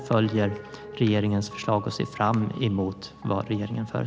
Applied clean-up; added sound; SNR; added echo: none; Piano; 17 dB; none.